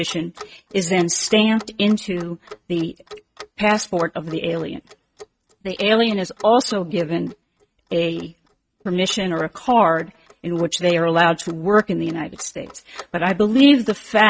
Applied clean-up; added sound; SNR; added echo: neural mask model RNNoise.